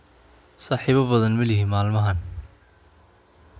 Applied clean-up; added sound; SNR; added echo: none; none; none; none.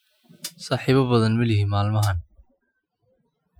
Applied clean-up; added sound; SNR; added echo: classical method Wiener filter.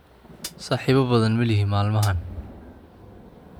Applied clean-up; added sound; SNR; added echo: none; Hi-hat + Thunder; 20 dB; none.